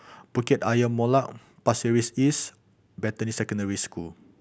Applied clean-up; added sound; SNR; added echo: none; none; none; none.